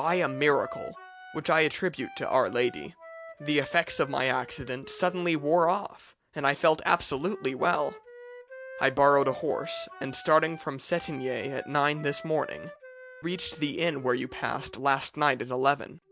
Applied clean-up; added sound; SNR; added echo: none; Wind instrument, woodwind instrument; 17 dB; none.